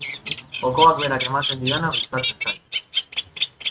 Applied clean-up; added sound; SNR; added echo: neural mask model RNNoise.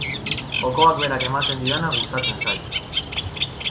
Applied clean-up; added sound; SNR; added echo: none; Bird; 1 dB; none.